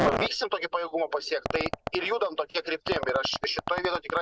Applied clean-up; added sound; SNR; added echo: none; Fart; 4 dB; none.